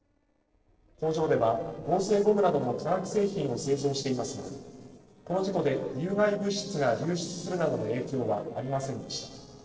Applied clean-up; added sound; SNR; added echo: neural separator model SepFormer DNS4.